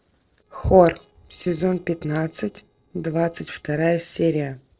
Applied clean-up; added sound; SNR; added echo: neural separator model SepFormer DNS4.